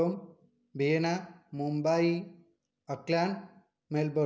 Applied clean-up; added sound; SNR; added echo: none; none; none; none.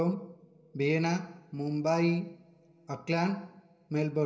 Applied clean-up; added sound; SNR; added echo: none; none; none; reverberation time 0.3 s.